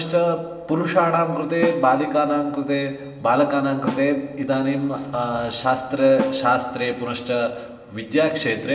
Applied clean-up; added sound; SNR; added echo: none; Snare drum; 14 dB; reverberation time 1.5 s.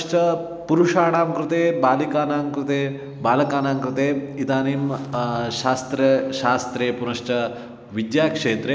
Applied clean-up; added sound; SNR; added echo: none; none; none; none.